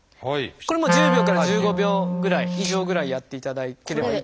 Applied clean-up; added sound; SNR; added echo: none; Wind instrument, woodwind instrument; 0 dB; none.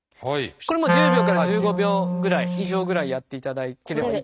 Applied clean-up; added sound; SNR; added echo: neural mask model RNNoise.